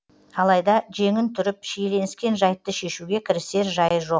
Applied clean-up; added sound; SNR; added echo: none; none; none; none.